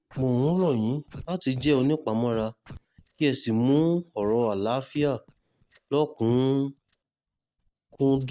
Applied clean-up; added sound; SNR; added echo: neural mask model DeepFilterNet 3.